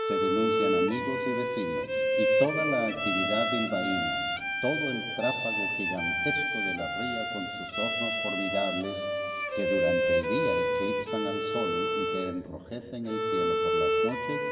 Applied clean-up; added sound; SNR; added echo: none; Bowed string instrument; -4 dB; reverberation time 2.8 s.